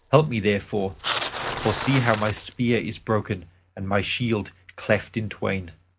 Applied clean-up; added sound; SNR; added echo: none; Bicycle; 11 dB; none.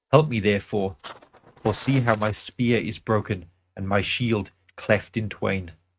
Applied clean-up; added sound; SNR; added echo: neural mask model RNNoise.